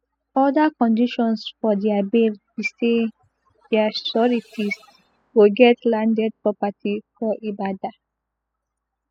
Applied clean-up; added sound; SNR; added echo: classical method spectral subtraction.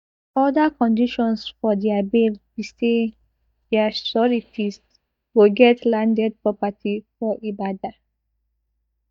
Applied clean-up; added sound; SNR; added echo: neural mask model DeepFilterNet 3.